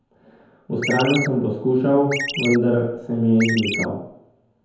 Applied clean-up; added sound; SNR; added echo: none; Chirp, tweet; 4 dB; reverberation time 0.9 s.